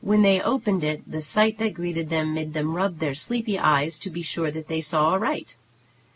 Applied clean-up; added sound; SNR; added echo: none; none; none; none.